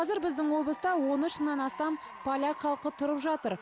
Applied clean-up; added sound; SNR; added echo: none; Applause / Cheering; 16 dB; none.